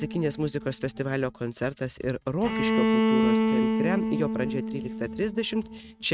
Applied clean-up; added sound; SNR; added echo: neural mask model RNNoise.